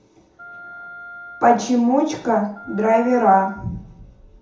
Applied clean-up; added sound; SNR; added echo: none; Wind instrument, woodwind instrument; 20 dB; reverberation time 0.5 s.